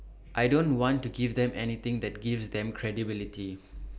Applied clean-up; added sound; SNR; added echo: none; none; none; none.